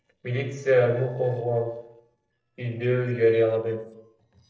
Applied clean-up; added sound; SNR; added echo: neural separator model SepFormer DNS4.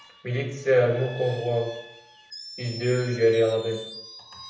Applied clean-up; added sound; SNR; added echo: none; Screech; 17 dB; reverberation time 0.7 s.